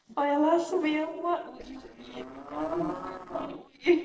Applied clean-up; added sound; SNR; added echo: neural separator model SepFormer DNS4.